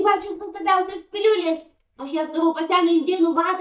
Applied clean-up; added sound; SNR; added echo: neural mask model DeepFilterNet 3.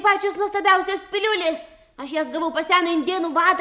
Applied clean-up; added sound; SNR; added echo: none; none; none; none.